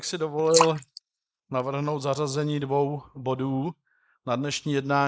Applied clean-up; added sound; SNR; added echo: neural mask model Resemble Enhance denoiser.